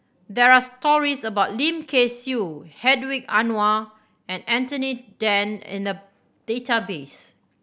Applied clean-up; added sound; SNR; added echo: none; none; none; none.